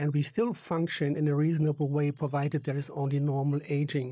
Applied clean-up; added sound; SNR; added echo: neural mask model DeepFilterNet 3.